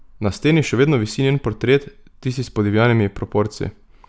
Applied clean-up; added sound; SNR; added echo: none; none; none; none.